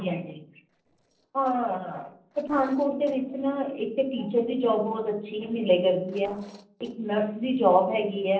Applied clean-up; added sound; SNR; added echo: neural separator model SepFormer DNS4.